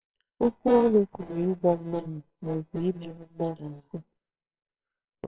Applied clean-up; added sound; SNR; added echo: neural separator model SepFormer WHAMR!.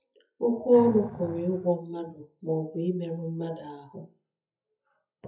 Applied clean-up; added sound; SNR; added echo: classical method WPE with log-MMSE.